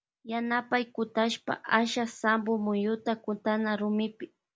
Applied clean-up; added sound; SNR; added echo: none; none; none; none.